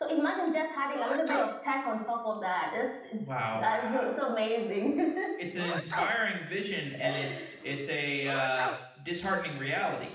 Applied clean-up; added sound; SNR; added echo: none; Sneeze; 9 dB; reverberation time 0.9 s.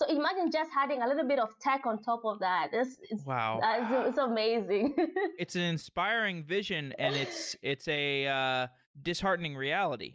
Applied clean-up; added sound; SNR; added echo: none; none; none; none.